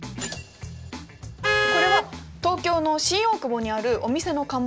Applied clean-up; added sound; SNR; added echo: none; Vehicle horn, car horn, honking; 3 dB; none.